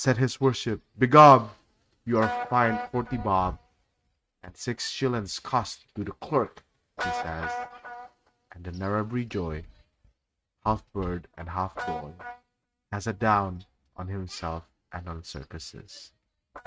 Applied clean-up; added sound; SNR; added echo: neural mask model RNNoise.